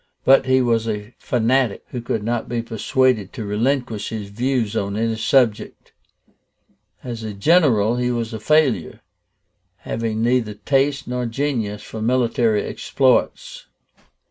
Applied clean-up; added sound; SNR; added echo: none; none; none; none.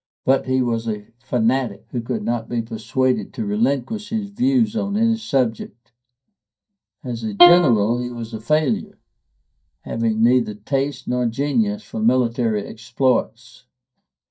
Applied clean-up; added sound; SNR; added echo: neural mask model DeepFilterNet 3.